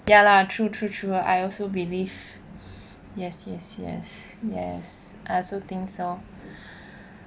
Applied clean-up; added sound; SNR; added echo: none; none; none; none.